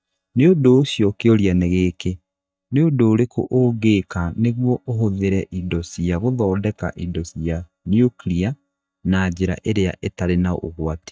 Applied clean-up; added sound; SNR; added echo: neural mask model DeepFilterNet 3.